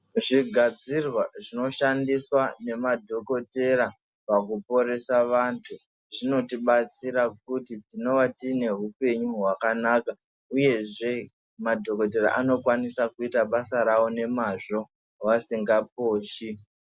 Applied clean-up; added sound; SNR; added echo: none; none; none; none.